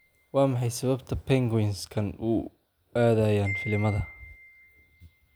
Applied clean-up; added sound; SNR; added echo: none; Wind chime; 17 dB; none.